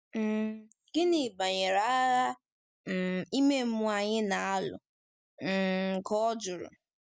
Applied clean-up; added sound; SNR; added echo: none; none; none; none.